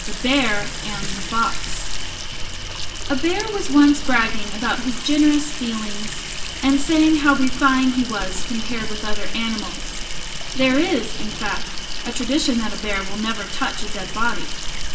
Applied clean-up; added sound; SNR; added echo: none; Sink (filling or washing) / Water tap, faucet; 11 dB; reverberation time 0.7 s.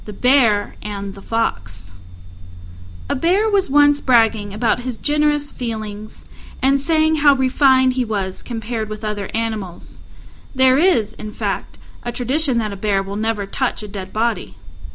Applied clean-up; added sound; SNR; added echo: none; none; none; none.